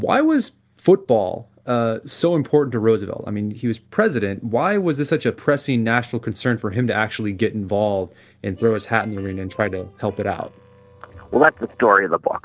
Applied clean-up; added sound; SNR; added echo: neural separator model SepFormer DNS4.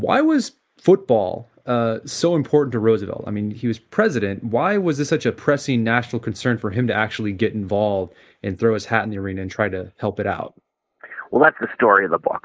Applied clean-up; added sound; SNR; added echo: neural mask model Resemble Enhance denoiser.